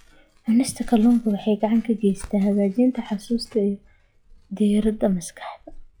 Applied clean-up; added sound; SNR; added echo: classical method log-MMSE.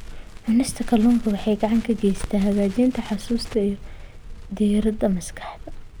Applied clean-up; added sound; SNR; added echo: none; Crackle; 11 dB; none.